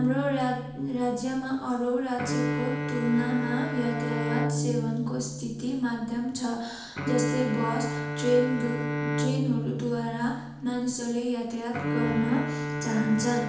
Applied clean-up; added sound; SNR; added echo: none; Bowed string instrument; 3 dB; reverberation time 0.8 s.